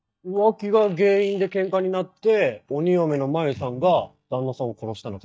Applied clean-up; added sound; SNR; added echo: neural mask model DeepFilterNet 3.